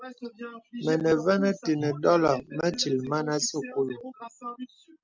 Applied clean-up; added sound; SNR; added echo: none; none; none; none.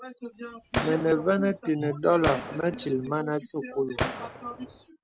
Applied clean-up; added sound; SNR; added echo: none; Gunshot, gunfire; 8 dB; none.